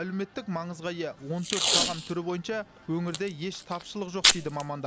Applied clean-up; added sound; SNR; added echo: none; Packing tape, duct tape; -3 dB; none.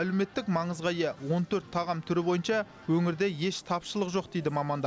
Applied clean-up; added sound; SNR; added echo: none; none; none; none.